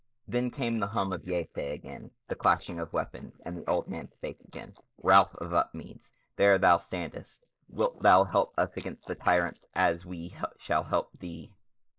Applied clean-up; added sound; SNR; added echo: neural mask model Resemble Enhance denoiser.